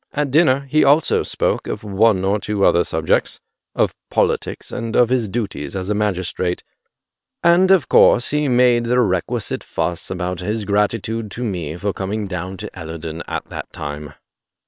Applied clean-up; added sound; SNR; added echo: neural separator model SepFormer WHAM!.